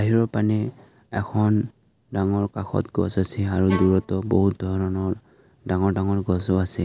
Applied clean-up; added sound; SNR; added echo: none; Bowed string instrument; 14 dB; none.